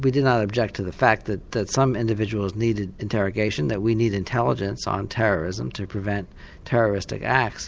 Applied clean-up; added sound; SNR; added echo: none; none; none; none.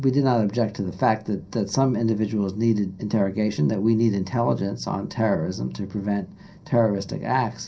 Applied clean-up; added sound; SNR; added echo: none; none; none; reverberation time 0.3 s.